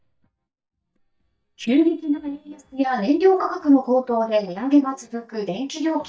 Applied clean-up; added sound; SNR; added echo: neural mask model DeepFilterNet 3.